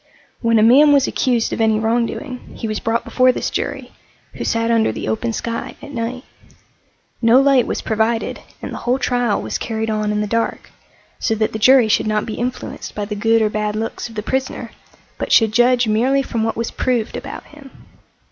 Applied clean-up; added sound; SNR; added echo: none; none; none; none.